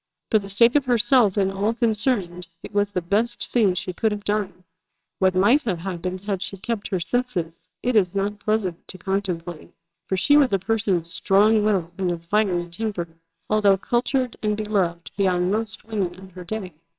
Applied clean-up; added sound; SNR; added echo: neural separator model SepFormer WHAMR!.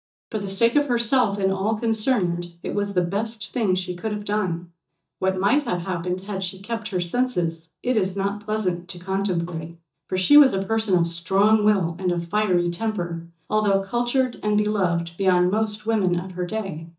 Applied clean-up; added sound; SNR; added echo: neural mask model DeepFilterNet 3.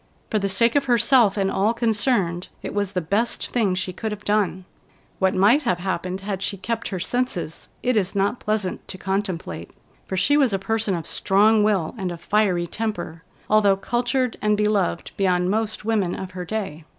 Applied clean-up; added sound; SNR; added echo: none; none; none; none.